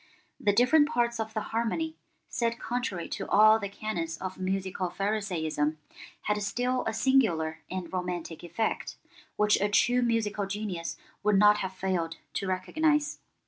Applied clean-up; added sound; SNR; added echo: none; none; none; none.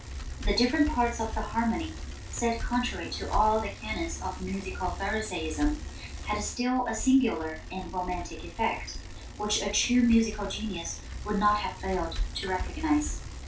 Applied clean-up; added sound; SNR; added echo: none; Bicycle; 7 dB; reverberation time 0.2 s.